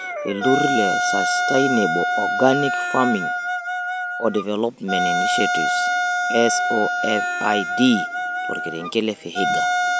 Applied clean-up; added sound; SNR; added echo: none; Wind instrument, woodwind instrument; -1 dB; none.